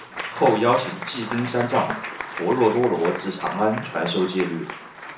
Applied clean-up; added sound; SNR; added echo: none; Applause / Crowd; 10 dB; reverberation time 0.6 s.